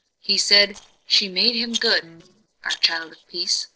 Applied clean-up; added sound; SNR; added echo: neural separator model SepFormer DNS4.